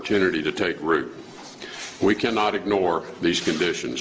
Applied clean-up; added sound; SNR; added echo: none; none; none; none.